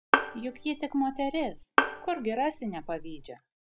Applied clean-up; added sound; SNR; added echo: none; Bowed string instrument; -1 dB; none.